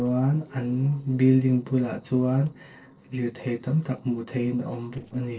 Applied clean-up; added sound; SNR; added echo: neural separator model SepFormer DNS4.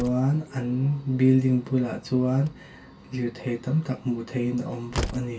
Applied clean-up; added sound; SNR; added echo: none; Slam; 15 dB; reverberation time 0.2 s.